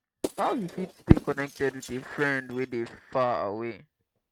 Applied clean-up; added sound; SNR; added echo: neural mask model RNNoise.